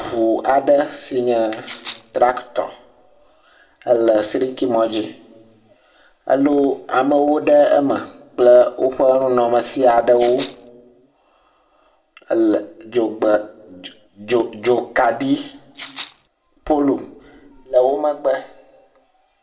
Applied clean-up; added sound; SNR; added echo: none; Rattle (instrument); 7 dB; reverberation time 0.5 s.